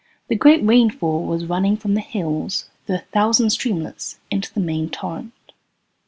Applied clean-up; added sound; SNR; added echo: none; none; none; none.